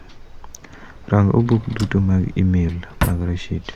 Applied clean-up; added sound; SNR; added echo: none; Drawer open or close; 11 dB; none.